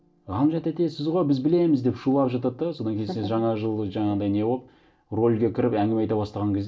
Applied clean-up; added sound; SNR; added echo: none; none; none; reverberation time 0.2 s.